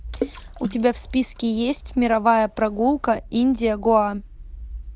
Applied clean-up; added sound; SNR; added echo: none; Water / Splash, splatter; 15 dB; none.